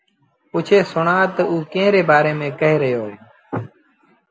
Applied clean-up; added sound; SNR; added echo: none; none; none; none.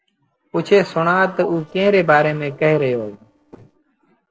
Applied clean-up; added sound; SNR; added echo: neural separator model SepFormer DNS4.